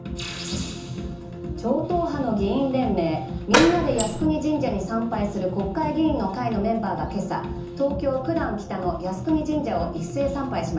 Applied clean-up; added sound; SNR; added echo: none; Door; -2 dB; reverberation time 0.6 s.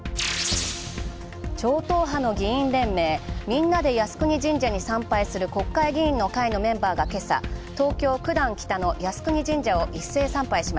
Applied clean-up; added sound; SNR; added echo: none; none; none; none.